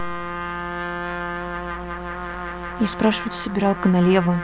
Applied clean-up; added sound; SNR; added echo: none; Trumpet; 7 dB; none.